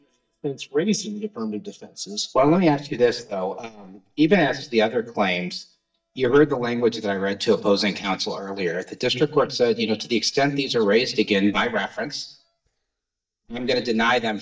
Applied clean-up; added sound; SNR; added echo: neural mask model DeepFilterNet 3.